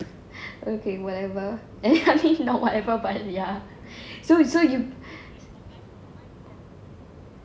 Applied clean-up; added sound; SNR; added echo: none; none; none; none.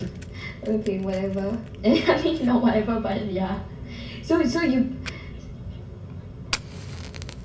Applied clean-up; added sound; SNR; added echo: none; Fire; 18 dB; reverberation time 0.1 s.